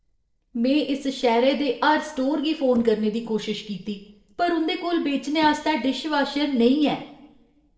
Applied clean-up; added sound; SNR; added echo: neural separator model SepFormer DNS4.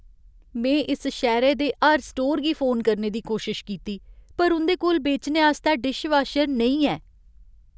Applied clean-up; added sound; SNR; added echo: none; none; none; none.